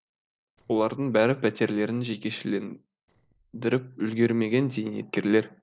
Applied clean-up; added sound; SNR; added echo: neural separator model SepFormer DNS4.